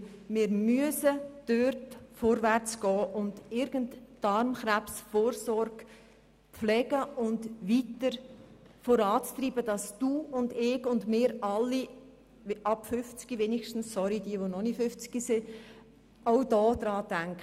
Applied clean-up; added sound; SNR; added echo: none; none; none; none.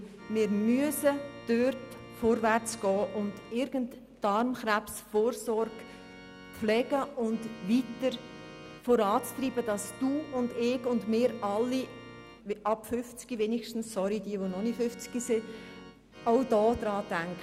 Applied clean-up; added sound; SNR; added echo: none; Organ; 19 dB; none.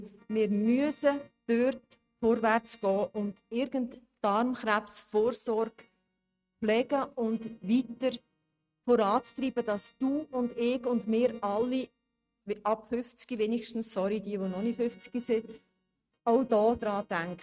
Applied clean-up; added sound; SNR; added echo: neural mask model RNNoise.